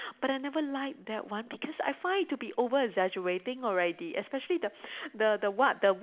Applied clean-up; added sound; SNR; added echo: none; none; none; none.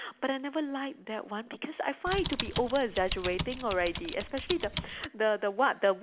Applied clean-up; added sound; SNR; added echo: none; Typing; 6 dB; none.